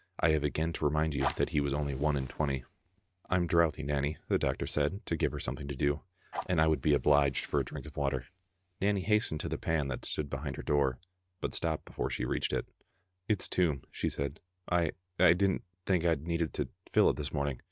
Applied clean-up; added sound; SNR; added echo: neural mask model RNNoise.